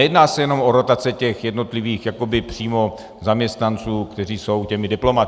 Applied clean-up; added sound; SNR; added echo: none; none; none; none.